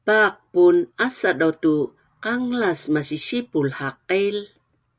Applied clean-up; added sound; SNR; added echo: none; none; none; none.